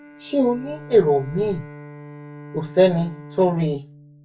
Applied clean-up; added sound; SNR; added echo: none; Bowed string instrument; 17 dB; reverberation time 0.2 s.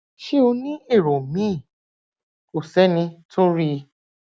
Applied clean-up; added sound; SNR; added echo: none; none; none; none.